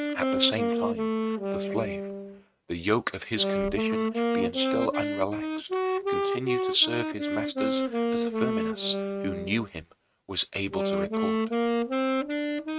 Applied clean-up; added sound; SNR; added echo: neural mask model RNNoise.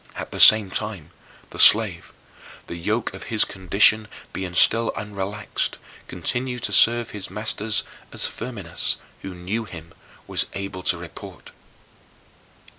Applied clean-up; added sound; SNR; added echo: none; none; none; none.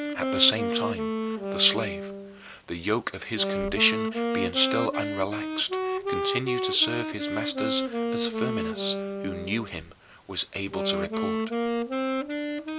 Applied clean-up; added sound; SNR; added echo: none; Wind instrument, woodwind instrument; -1 dB; none.